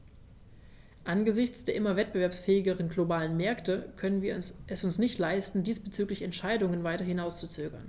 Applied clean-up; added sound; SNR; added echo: none; none; none; none.